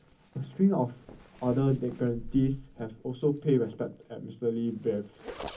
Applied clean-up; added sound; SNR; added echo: none; Zipper (clothing); 17 dB; reverberation time 0.3 s.